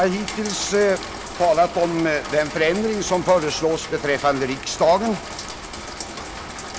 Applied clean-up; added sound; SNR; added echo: none; Rain; 11 dB; none.